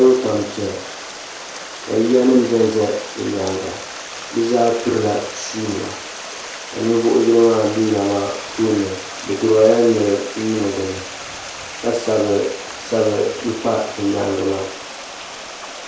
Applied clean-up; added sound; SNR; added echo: none; Stream; 12 dB; reverberation time 0.6 s.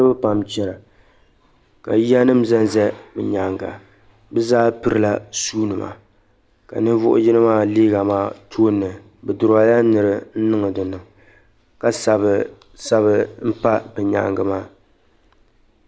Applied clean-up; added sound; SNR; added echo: none; none; none; none.